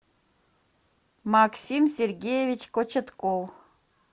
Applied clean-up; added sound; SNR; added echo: none; none; none; none.